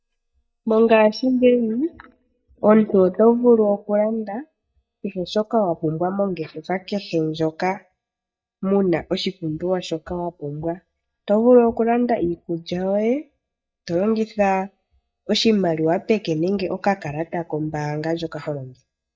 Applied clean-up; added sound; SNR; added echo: neural mask model DeepFilterNet 3.